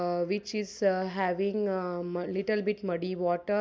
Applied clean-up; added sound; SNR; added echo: none; none; none; none.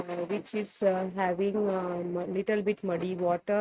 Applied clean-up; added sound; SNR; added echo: neural mask model RNNoise.